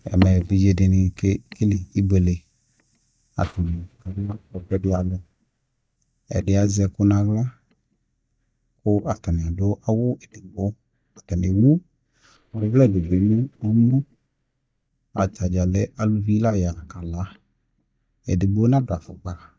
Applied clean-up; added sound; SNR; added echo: neural mask model DeepFilterNet 3.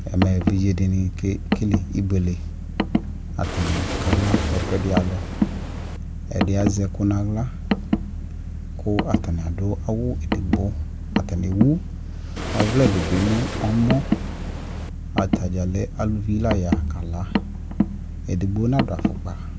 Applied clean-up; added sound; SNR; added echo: none; Car + Waves, surf; 3 dB; none.